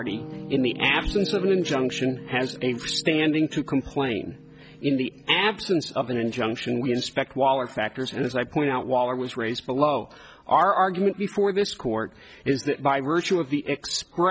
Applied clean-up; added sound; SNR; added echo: none; Piano; 18 dB; none.